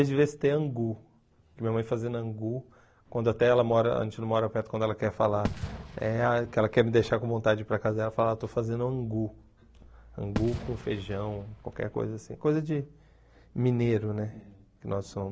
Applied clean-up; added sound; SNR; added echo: none; Fireworks; 12 dB; none.